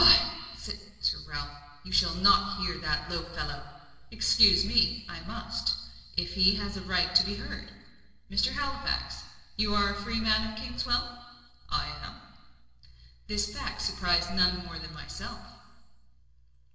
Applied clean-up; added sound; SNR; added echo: none; none; none; reverberation time 1.4 s.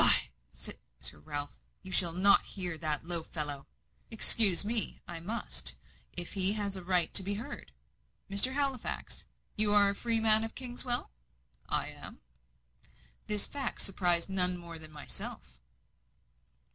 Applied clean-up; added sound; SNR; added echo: none; none; none; none.